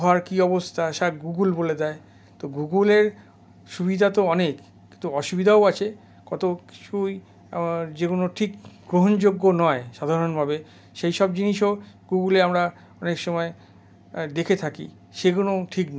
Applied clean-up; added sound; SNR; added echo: none; none; none; none.